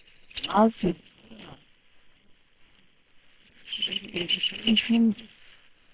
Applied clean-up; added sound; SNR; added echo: neural separator model SepFormer WHAM!.